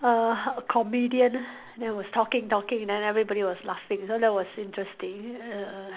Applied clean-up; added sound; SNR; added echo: none; none; none; none.